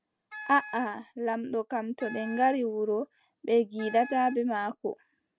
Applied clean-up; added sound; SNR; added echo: none; Wind instrument, woodwind instrument; 16 dB; none.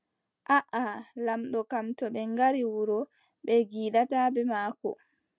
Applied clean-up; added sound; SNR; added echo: none; none; none; none.